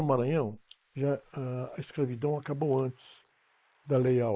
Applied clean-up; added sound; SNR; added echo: neural mask model Resemble Enhance denoiser.